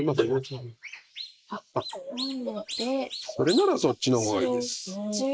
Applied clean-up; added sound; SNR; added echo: neural mask model Resemble Enhance denoiser.